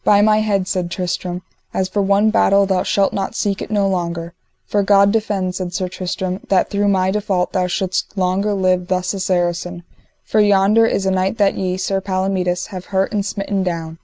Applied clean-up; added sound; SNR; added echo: none; none; none; none.